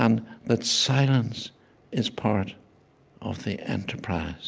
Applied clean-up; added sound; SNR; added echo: none; none; none; none.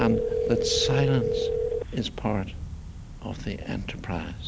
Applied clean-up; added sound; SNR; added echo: none; Telephone; 0 dB; none.